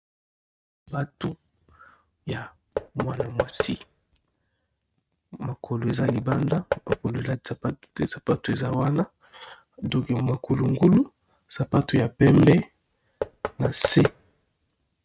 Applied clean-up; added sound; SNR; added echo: neural mask model RNNoise.